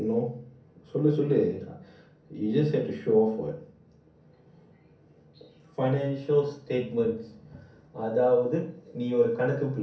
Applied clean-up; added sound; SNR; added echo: none; none; none; reverberation time 0.6 s.